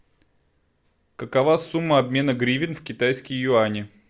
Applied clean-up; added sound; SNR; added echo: none; none; none; none.